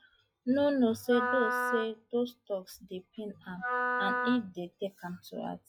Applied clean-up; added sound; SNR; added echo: classical method log-MMSE.